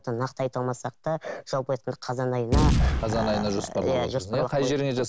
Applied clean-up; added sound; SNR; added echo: none; Boom; -2 dB; none.